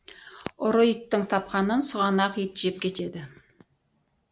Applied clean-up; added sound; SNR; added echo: none; none; none; none.